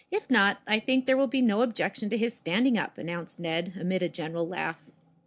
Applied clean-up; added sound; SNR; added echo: none; none; none; none.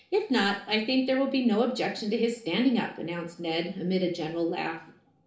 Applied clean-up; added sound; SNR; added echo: none; none; none; reverberation time 0.5 s.